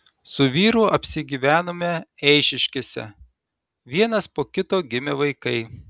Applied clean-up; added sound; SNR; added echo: none; none; none; none.